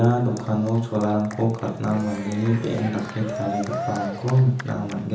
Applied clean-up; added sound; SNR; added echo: none; Cheering; 12 dB; reverberation time 0.7 s.